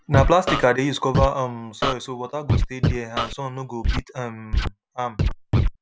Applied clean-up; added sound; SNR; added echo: none; Scratching (performance technique); -1 dB; none.